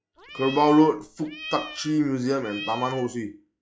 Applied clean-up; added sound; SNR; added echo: classical method log-MMSE.